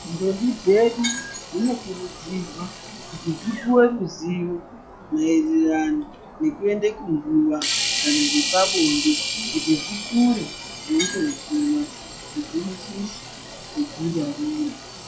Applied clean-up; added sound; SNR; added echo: classical method log-MMSE.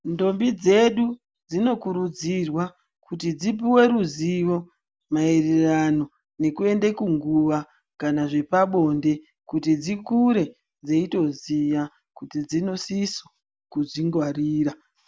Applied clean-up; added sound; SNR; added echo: none; none; none; none.